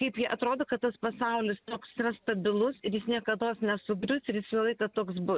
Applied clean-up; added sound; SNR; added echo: none; none; none; none.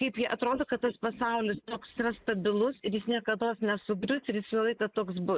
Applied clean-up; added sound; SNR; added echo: neural mask model Resemble Enhance denoiser.